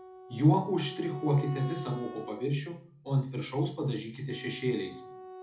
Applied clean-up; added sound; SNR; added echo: none; Wind instrument, woodwind instrument; 15 dB; reverberation time 0.4 s.